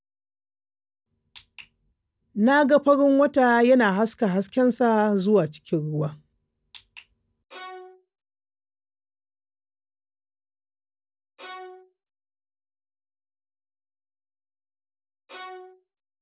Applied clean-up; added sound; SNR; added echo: none; Bowed string instrument; 17 dB; none.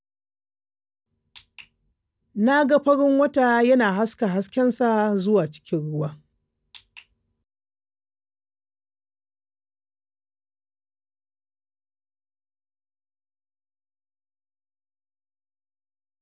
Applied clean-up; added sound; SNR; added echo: none; none; none; none.